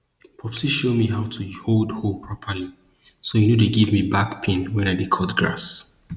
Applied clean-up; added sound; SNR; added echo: none; none; none; none.